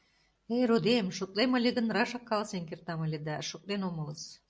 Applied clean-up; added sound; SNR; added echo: none; none; none; none.